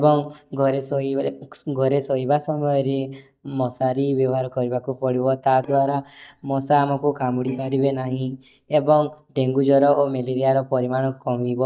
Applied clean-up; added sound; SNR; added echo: neural mask model DeepFilterNet 3.